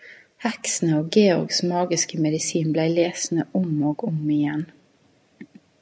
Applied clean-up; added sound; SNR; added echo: none; none; none; none.